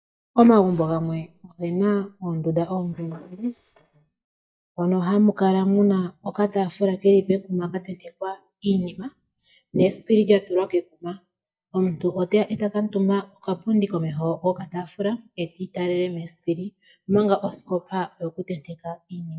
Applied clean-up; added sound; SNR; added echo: neural mask model DeepFilterNet 3.